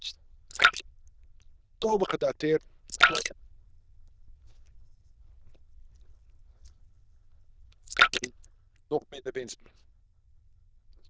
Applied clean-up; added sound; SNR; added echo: neural diffusion model UNIVERSE++.